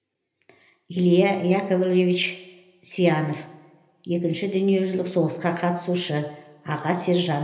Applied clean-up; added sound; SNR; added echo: none; none; none; reverberation time 0.8 s.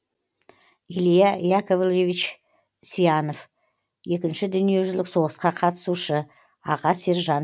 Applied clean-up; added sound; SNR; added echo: none; none; none; none.